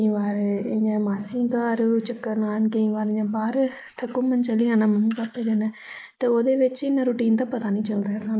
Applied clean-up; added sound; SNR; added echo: neural mask model Resemble Enhance denoiser.